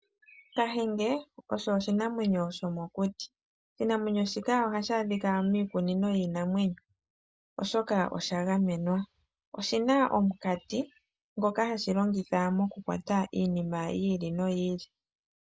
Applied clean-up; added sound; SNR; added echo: none; none; none; none.